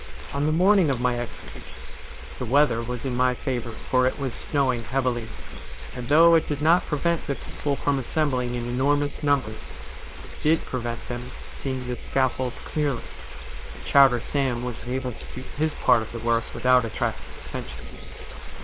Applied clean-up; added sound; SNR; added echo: neural separator model SepFormer WHAM!.